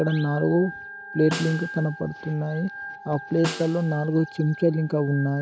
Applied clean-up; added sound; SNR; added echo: none; Organ + Snare drum; 12 dB; none.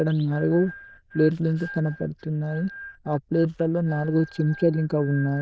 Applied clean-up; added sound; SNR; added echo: neural diffusion model UNIVERSE++.